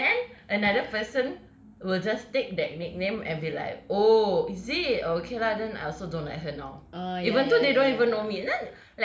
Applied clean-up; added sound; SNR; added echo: none; none; none; none.